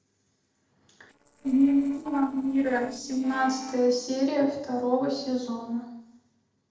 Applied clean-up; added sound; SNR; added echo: neural separator model SepFormer DNS4.